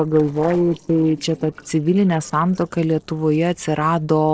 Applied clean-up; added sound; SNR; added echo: neural separator model SepFormer DNS4.